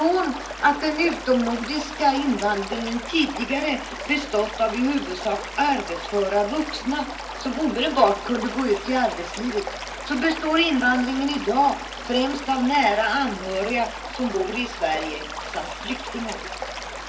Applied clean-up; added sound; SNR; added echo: none; Stream / Liquid; 10 dB; reverberation time 0.3 s.